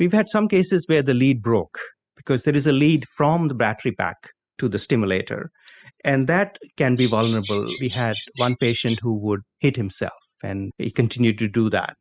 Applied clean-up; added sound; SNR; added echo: classical method spectral subtraction.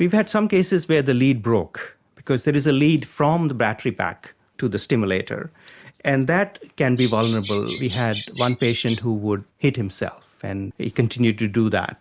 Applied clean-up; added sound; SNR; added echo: none; Bird vocalization, bird call, bird song; 13 dB; none.